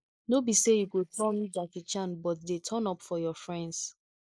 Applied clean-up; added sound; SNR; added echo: neural mask model Resemble Enhance denoiser.